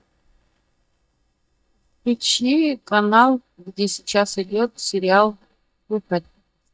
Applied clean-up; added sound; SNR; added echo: neural mask model DeepFilterNet 3.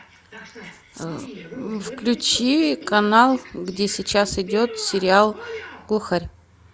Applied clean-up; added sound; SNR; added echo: none; none; none; none.